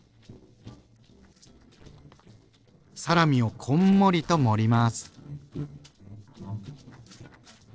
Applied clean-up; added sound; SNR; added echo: neural separator model SepFormer DNS4.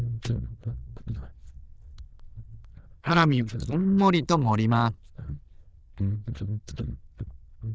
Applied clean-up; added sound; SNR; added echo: neural diffusion model UNIVERSE++.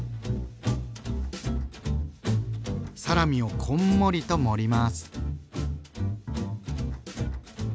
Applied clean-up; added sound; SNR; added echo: none; none; none; none.